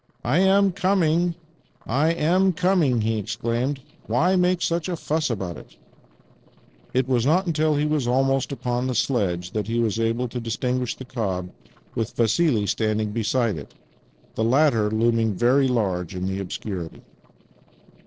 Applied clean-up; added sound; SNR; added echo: neural separator model SepFormer DNS4.